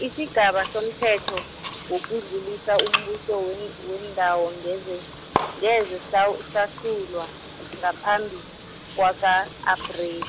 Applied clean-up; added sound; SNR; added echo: none; Bathtub (filling or washing) / Water; 9 dB; none.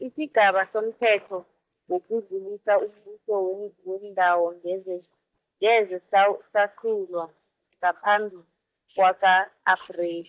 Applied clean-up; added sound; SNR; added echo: neural mask model DeepFilterNet 3.